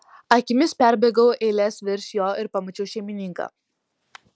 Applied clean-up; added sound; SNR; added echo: none; none; none; none.